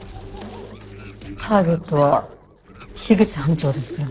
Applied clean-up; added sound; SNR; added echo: neural separator model SepFormer DNS4.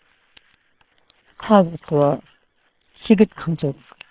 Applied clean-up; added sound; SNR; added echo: neural separator model SepFormer WHAM!.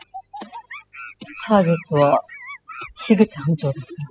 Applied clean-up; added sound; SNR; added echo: classical method spectral subtraction.